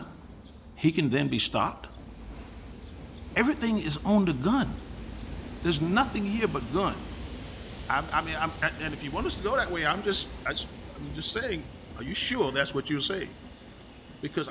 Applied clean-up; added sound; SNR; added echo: none; Train; 11 dB; none.